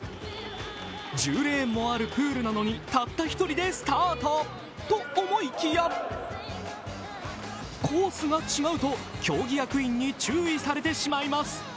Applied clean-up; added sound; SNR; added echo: none; none; none; none.